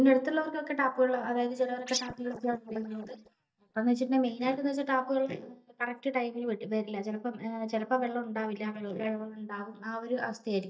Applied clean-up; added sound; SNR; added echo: neural mask model DeepFilterNet 3.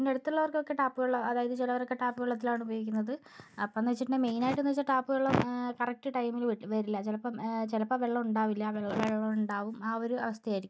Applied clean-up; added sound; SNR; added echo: none; none; none; none.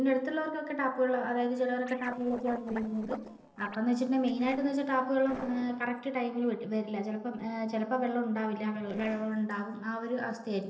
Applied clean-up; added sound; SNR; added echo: neural separator model SepFormer DNS4.